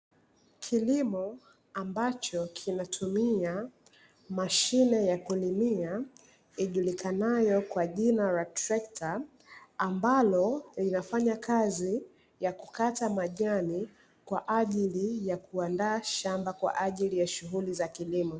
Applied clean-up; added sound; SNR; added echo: none; none; none; none.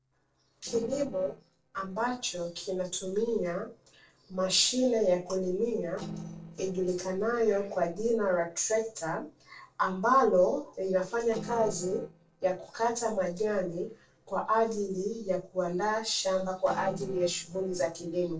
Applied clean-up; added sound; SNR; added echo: neural separator model SepFormer DNS4.